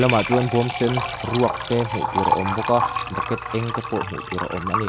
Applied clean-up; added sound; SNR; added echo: none; Liquid; 3 dB; none.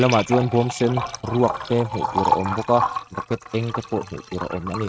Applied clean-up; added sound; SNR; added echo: neural mask model RNNoise.